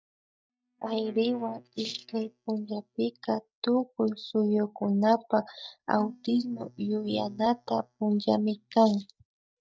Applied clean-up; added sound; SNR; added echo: neural mask model DeepFilterNet 3.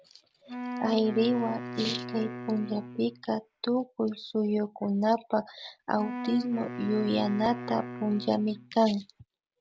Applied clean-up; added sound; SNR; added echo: none; Wind instrument, woodwind instrument; 10 dB; none.